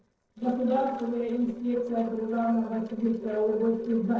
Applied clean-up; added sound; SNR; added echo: neural separator model SepFormer DNS4.